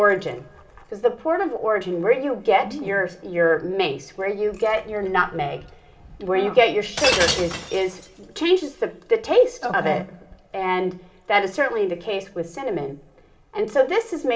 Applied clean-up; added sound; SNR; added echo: none; Shatter; 4 dB; reverberation time 0.8 s.